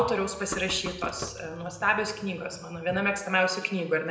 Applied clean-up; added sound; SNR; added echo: none; Knock; 13 dB; reverberation time 0.8 s.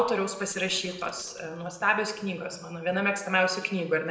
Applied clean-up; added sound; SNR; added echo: neural separator model SepFormer DNS4.